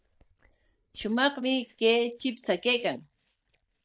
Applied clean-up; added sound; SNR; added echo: neural mask model DeepFilterNet 3.